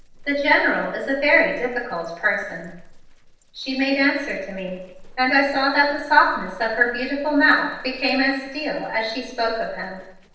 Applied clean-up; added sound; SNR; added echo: neural separator model SepFormer DNS4.